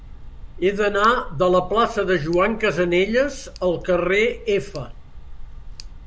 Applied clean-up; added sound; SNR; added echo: none; Tick; 14 dB; none.